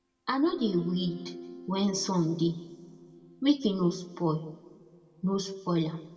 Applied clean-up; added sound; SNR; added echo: none; Guitar; 16 dB; reverberation time 1.3 s.